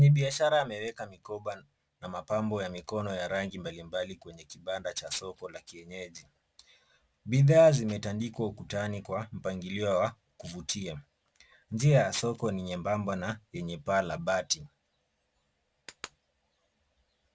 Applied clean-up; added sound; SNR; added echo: none; none; none; none.